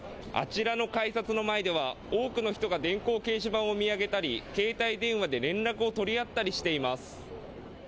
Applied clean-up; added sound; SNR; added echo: none; none; none; none.